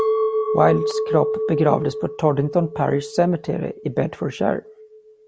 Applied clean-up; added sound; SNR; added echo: none; Chink, clink; 4 dB; none.